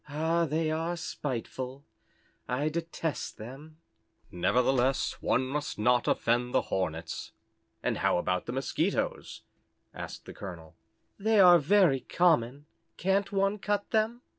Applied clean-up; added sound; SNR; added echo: none; none; none; none.